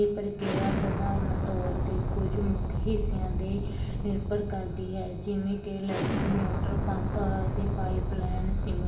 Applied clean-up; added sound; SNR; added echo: none; Explosion; -2 dB; reverberation time 0.7 s.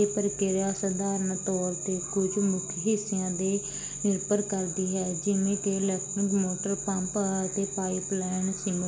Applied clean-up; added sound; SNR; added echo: none; none; none; none.